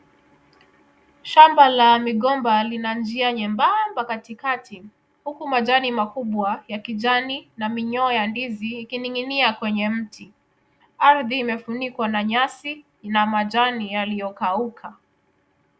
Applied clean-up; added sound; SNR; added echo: none; none; none; none.